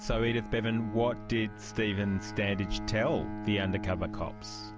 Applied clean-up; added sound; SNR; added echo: none; Bowed string instrument; 9 dB; none.